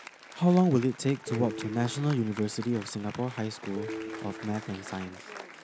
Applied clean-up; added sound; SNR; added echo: none; Applause + Telephone; 12 dB; none.